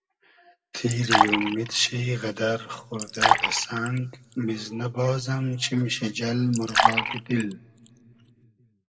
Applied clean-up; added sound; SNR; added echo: none; Fill (with liquid); -1 dB; reverberation time 1.3 s.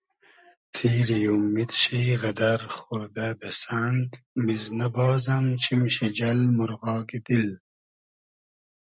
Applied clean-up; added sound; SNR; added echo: none; none; none; none.